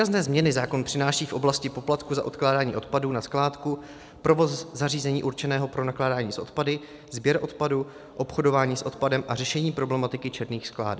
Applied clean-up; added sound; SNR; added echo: none; none; none; none.